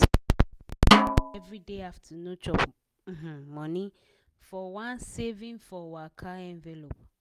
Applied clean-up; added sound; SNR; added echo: none; Snare drum; -5 dB; none.